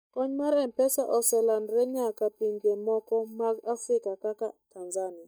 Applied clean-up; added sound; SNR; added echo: neural mask model DeepFilterNet 3.